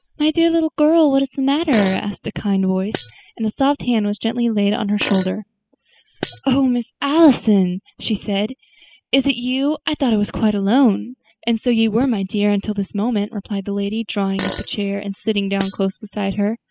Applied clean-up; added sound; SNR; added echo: classical method spectral subtraction.